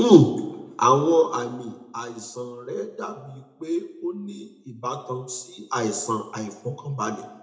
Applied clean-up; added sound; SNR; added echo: none; none; none; reverberation time 0.6 s.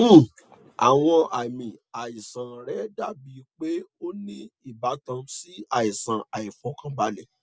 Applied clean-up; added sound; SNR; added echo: none; none; none; none.